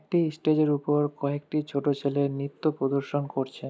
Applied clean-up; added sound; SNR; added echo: none; none; none; none.